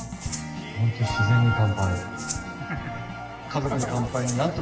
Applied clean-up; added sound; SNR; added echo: none; Rattle (instrument); 17 dB; reverberation time 2.4 s.